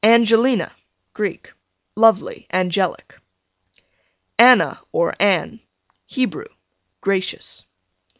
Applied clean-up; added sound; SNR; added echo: none; none; none; none.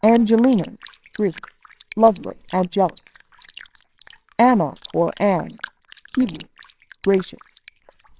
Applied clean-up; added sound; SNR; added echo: neural separator model SepFormer WHAMR!.